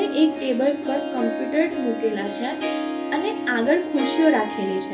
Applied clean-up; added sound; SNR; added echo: none; Harp; 5 dB; reverberation time 0.3 s.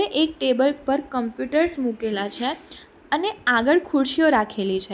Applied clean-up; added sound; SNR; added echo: none; none; none; none.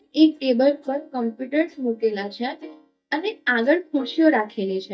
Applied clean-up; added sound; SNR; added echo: neural mask model DeepFilterNet 3.